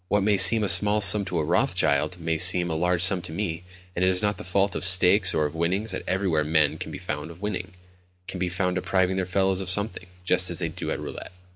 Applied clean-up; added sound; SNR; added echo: none; none; none; none.